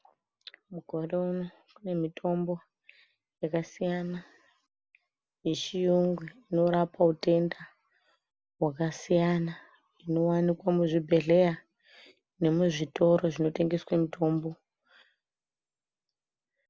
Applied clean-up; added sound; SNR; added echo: none; none; none; none.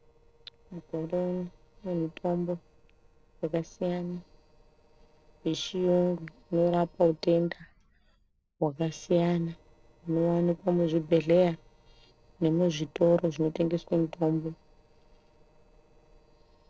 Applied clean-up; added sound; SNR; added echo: neural separator model SepFormer DNS4.